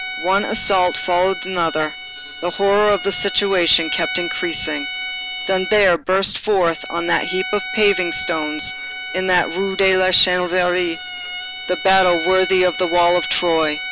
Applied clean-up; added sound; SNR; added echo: none; Bowed string instrument; 9 dB; none.